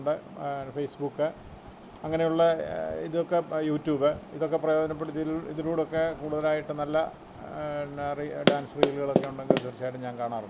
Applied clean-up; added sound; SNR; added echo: none; Run; -3 dB; none.